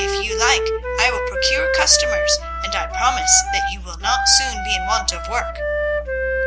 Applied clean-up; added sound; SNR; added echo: none; Wind instrument, woodwind instrument; 2 dB; none.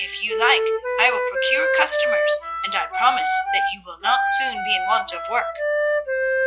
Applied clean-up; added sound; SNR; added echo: classical method log-MMSE.